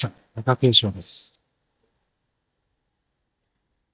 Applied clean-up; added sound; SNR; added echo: neural mask model DeepFilterNet 3.